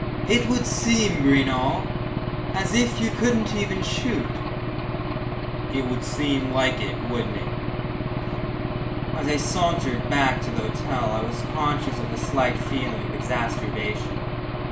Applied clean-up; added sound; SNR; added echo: none; Engine / Aircraft; 1 dB; reverberation time 0.4 s.